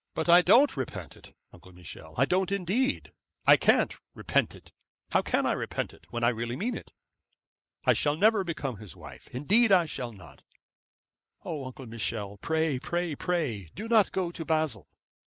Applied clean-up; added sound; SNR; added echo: neural mask model Resemble Enhance denoiser.